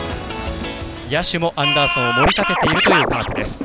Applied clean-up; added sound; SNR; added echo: none; Scratching (performance technique); -4 dB; none.